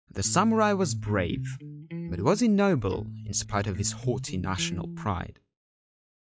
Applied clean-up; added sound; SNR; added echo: classical method log-MMSE.